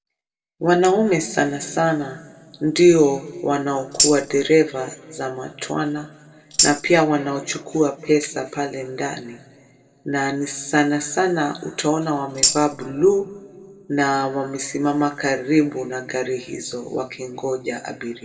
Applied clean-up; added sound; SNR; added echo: none; Tambourine; 1 dB; reverberation time 1.6 s.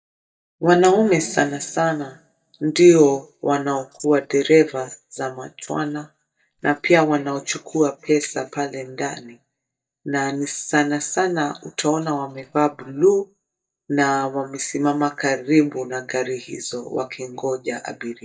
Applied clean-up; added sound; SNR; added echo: neural mask model DeepFilterNet 3.